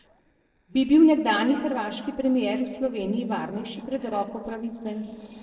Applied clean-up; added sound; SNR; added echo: neural separator model SepFormer DNS4.